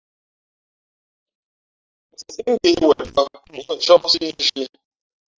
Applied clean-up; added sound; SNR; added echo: neural mask model DeepFilterNet 3.